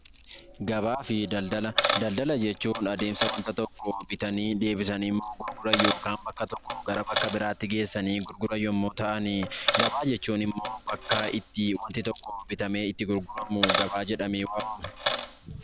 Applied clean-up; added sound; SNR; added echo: none; Coin (dropping); 2 dB; none.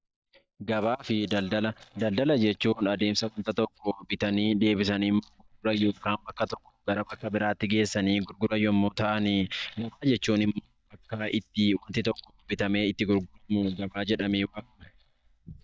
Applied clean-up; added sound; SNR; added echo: neural mask model DeepFilterNet 3.